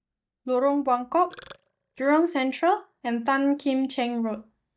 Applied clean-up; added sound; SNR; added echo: neural mask model DeepFilterNet 3.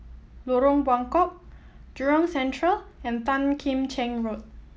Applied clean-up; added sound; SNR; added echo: none; none; none; none.